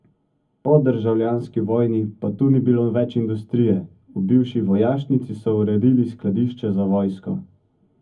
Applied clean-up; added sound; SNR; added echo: none; none; none; reverberation time 0.3 s.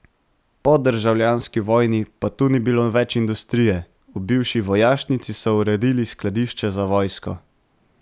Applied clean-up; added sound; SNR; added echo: none; none; none; none.